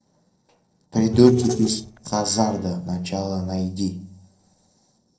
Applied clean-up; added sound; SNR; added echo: neural separator model SepFormer DNS4.